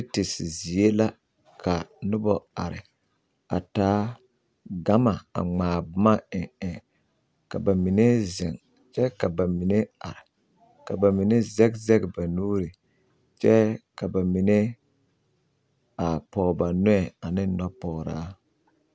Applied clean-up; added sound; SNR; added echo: none; none; none; none.